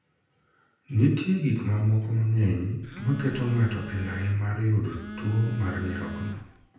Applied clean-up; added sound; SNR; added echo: none; Telephone; 12 dB; reverberation time 0.9 s.